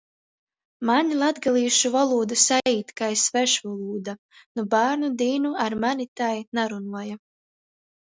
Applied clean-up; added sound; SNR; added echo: none; none; none; none.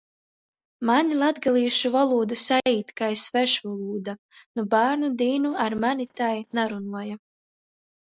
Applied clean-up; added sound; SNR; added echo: neural mask model Resemble Enhance denoiser.